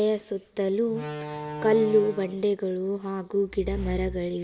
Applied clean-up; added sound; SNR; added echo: none; Slam; 11 dB; reverberation time 0.5 s.